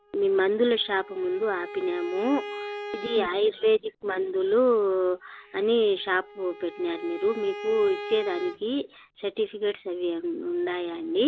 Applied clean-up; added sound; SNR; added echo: none; Bowed string instrument; 15 dB; none.